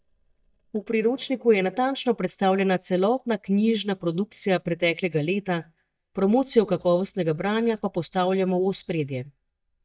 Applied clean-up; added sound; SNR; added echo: neural mask model DeepFilterNet 3.